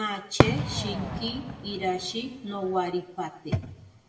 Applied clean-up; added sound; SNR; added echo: none; Fireworks; -2 dB; reverberation time 0.6 s.